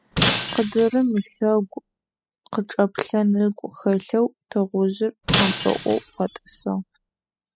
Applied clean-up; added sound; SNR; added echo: classical method spectral subtraction.